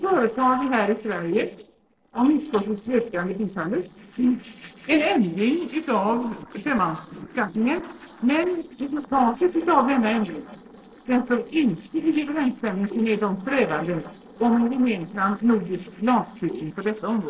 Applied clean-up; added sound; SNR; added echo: neural separator model SepFormer DNS4.